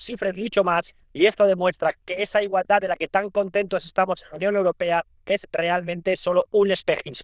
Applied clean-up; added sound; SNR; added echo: neural diffusion model UNIVERSE++.